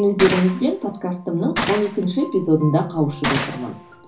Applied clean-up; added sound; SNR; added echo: none; Gunshot, gunfire; 9 dB; reverberation time 0.5 s.